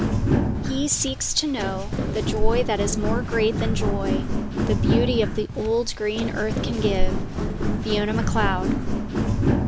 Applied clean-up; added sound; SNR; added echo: none; Walk, footsteps; -4 dB; none.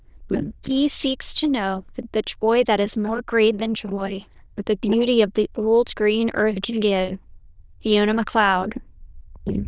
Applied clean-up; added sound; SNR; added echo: neural diffusion model UNIVERSE++.